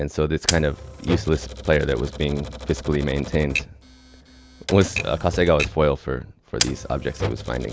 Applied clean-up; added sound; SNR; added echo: none; Typewriter; 8 dB; none.